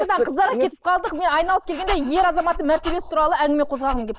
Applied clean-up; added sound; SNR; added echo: neural mask model Resemble Enhance denoiser.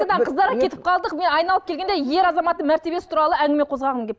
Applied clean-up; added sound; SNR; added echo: none; none; none; none.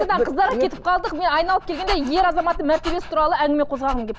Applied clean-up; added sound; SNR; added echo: none; Dog; 11 dB; none.